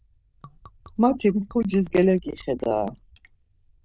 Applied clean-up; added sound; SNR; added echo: neural diffusion model UNIVERSE++.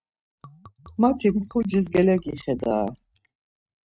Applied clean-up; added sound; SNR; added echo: neural mask model RNNoise.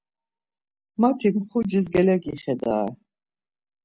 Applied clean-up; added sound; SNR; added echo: none; none; none; none.